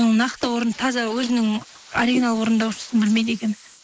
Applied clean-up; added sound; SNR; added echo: neural mask model Resemble Enhance denoiser.